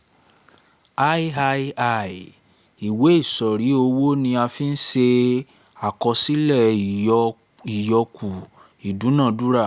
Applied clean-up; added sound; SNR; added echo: none; none; none; none.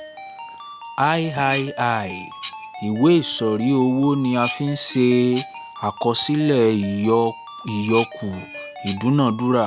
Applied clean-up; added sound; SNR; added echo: none; Dishes, pots, and pans + Ringtone; 14 dB; none.